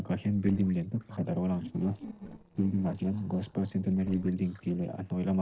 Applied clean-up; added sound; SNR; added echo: neural separator model SepFormer DNS4.